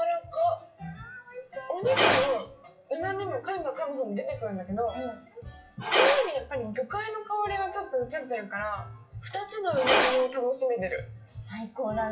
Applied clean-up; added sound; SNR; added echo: classical method WPE with log-MMSE.